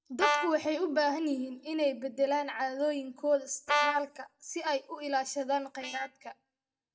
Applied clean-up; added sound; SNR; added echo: neural mask model DeepFilterNet 3.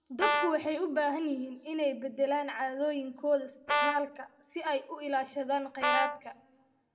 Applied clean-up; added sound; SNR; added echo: none; Brass instrument; 0 dB; reverberation time 0.5 s.